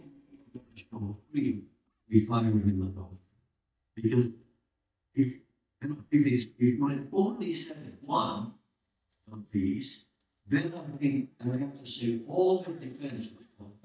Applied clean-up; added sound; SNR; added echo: neural mask model DeepFilterNet 3.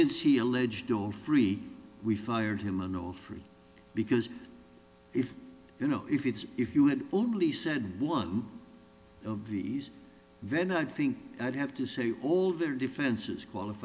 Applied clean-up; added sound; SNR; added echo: none; none; none; none.